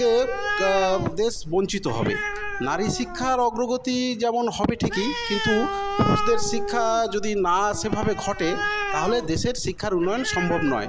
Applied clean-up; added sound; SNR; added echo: none; Animal; 5 dB; none.